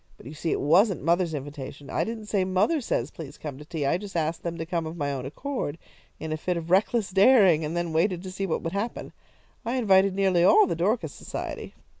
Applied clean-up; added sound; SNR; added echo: none; none; none; none.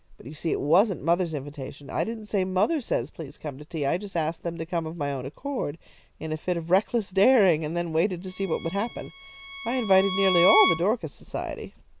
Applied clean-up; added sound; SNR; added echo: none; Bowed string instrument; 5 dB; none.